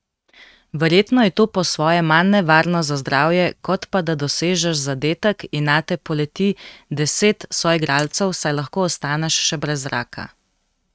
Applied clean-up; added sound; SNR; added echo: neural mask model RNNoise.